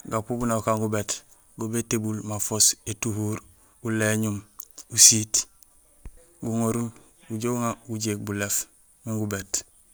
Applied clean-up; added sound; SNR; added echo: none; none; none; none.